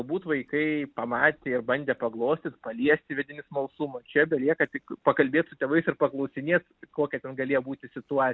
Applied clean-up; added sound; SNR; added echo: none; none; none; none.